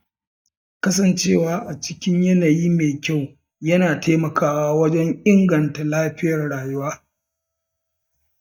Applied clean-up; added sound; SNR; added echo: neural mask model DeepFilterNet 3.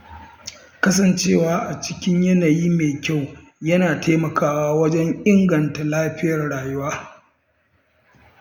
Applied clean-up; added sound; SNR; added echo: none; none; none; none.